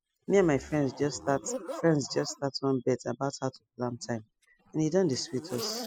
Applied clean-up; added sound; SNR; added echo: classical method spectral subtraction.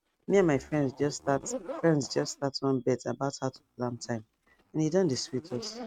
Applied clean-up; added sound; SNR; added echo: neural mask model RNNoise.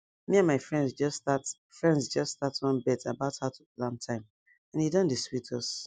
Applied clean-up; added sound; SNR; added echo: none; none; none; none.